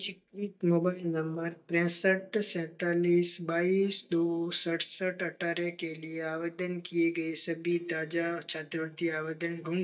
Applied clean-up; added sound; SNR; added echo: neural mask model DeepFilterNet 3.